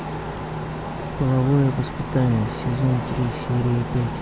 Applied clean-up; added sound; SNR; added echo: none; Cricket; 5 dB; none.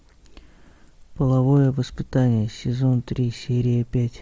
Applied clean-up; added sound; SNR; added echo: none; none; none; none.